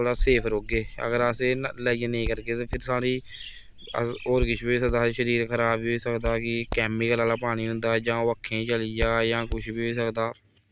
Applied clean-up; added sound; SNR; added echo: none; Hands; 10 dB; none.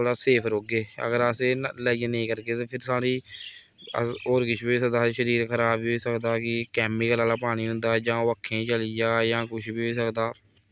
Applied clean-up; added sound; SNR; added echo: none; none; none; none.